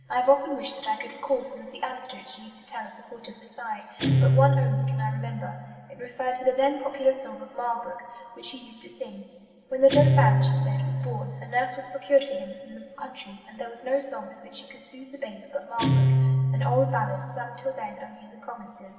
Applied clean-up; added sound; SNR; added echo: none; Guitar; 0 dB; reverberation time 2.5 s.